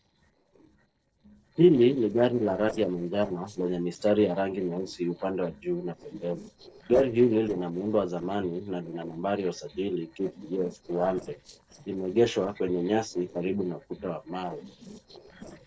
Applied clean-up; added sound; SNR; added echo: neural separator model SepFormer DNS4.